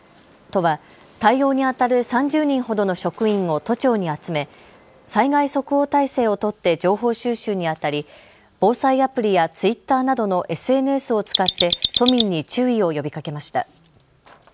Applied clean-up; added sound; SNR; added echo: none; Mechanisms; 1 dB; none.